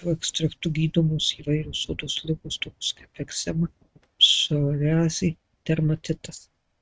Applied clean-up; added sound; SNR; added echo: neural mask model RNNoise.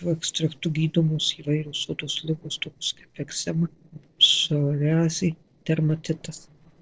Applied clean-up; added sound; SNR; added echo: neural separator model SepFormer DNS4.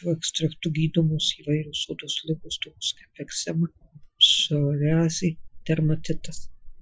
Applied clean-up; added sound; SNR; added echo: classical method Wiener filter.